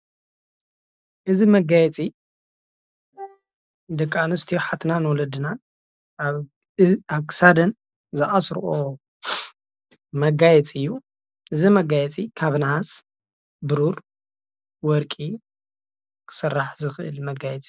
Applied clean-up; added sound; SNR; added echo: neural mask model DeepFilterNet 3.